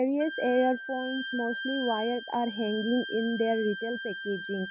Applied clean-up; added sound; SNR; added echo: none; Wind instrument, woodwind instrument; 9 dB; none.